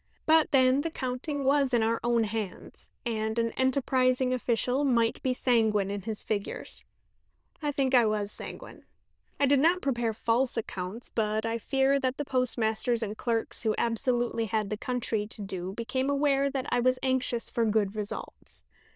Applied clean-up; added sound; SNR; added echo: neural diffusion model UNIVERSE++.